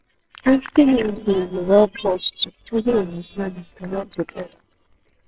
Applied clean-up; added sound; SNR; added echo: neural separator model SepFormer WHAMR!.